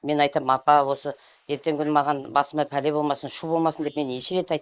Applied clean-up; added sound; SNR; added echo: neural mask model Resemble Enhance denoiser.